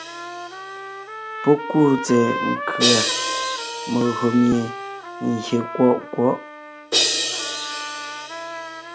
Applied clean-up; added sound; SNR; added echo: none; Trumpet + Crash cymbal; 4 dB; none.